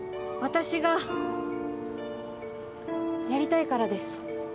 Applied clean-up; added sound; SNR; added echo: none; none; none; none.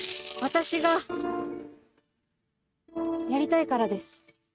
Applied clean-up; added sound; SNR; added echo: neural mask model RNNoise.